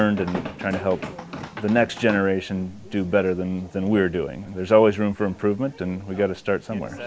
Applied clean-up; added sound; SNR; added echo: none; none; none; none.